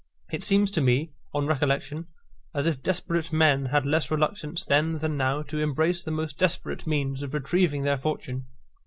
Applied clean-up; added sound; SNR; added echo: none; none; none; none.